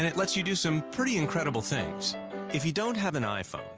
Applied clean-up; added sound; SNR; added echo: none; none; none; none.